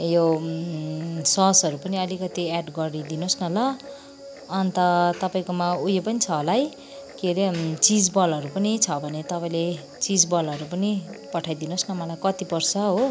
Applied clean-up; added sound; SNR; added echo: none; Guitar; 19 dB; none.